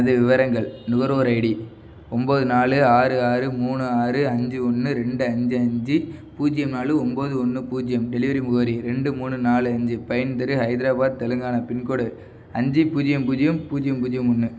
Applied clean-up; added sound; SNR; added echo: none; none; none; none.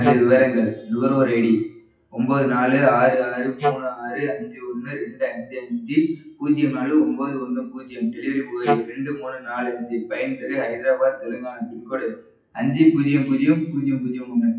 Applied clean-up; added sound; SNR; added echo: classical method WPE with log-MMSE.